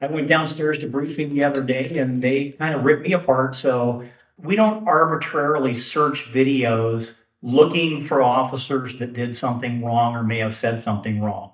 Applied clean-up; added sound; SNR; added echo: neural mask model DeepFilterNet 3.